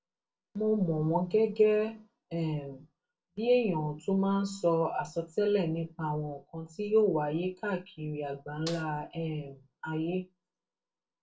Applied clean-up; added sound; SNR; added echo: none; Snare drum; 18 dB; reverberation time 0.2 s.